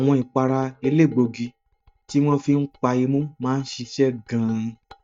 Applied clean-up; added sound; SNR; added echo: neural mask model DeepFilterNet 3.